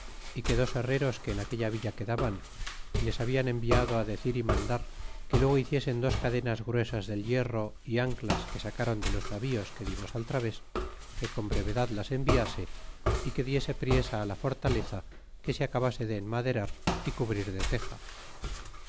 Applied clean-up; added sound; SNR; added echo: none; Walk, footsteps; 3 dB; none.